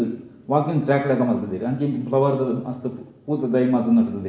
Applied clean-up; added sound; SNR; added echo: none; none; none; reverberation time 1.0 s.